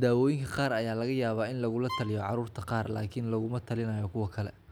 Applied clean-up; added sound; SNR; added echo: none; Bowed string instrument; 13 dB; none.